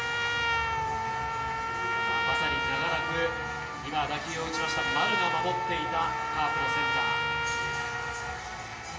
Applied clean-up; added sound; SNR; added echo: none; Trumpet; -3 dB; reverberation time 0.8 s.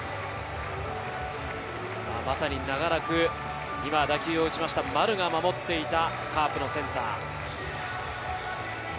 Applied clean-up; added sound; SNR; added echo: none; none; none; none.